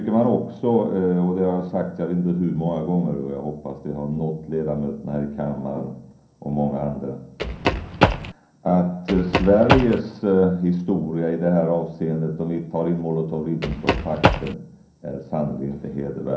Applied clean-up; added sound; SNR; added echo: none; Run; -1 dB; reverberation time 0.6 s.